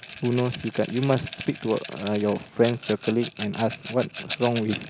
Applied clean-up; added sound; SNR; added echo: none; Rattle; 7 dB; none.